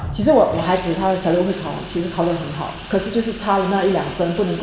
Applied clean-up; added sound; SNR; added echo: none; Sink (filling or washing) / Water tap, faucet; 12 dB; reverberation time 1.2 s.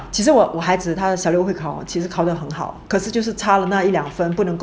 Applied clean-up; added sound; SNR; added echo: none; none; none; none.